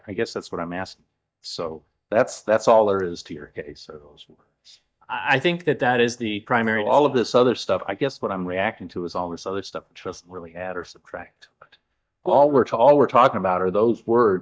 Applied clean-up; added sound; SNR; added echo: neural mask model DeepFilterNet 3.